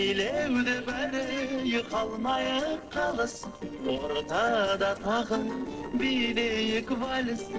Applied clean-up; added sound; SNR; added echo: neural separator model SepFormer DNS4.